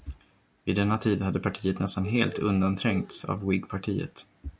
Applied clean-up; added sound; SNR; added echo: none; none; none; none.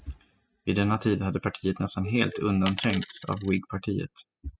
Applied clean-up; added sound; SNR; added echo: classical method spectral subtraction.